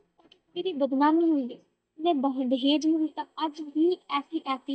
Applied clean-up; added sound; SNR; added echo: neural mask model DeepFilterNet 3.